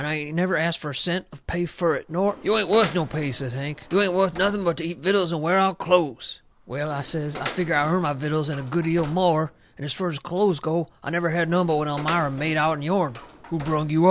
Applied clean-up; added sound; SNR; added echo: none; Door; 17 dB; none.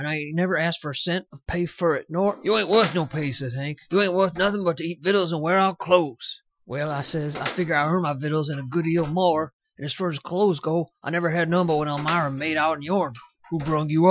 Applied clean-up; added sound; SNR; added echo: classical method Wiener filter.